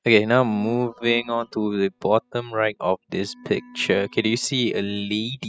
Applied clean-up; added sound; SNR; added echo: classical method spectral subtraction.